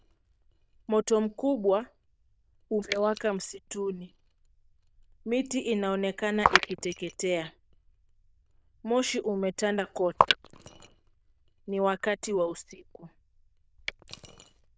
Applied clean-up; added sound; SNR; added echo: neural diffusion model UNIVERSE++.